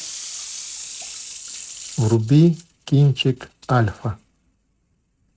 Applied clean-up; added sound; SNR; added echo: neural mask model RNNoise.